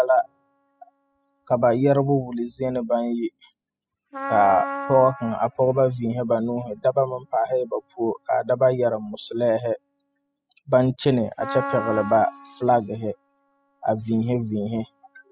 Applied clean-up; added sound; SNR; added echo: classical method spectral subtraction.